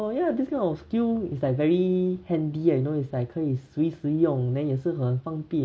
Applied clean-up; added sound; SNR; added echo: none; none; none; none.